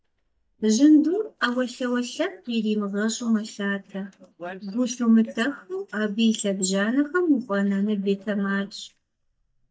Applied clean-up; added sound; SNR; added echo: neural mask model DeepFilterNet 3.